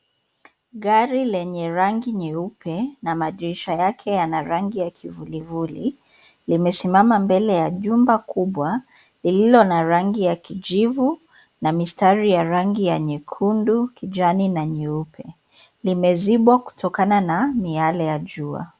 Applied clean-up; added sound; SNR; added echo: none; none; none; none.